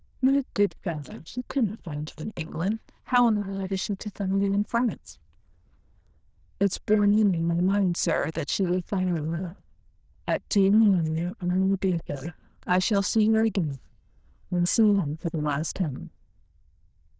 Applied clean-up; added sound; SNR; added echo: neural diffusion model UNIVERSE++.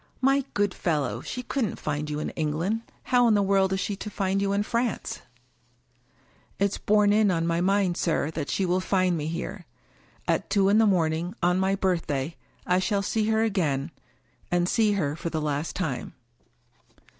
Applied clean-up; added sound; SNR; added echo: none; none; none; none.